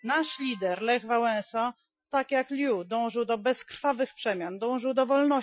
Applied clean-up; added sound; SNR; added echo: classical method Wiener filter.